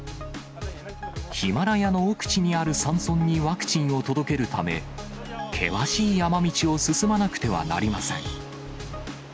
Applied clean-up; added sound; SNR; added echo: none; Hiss; 18 dB; none.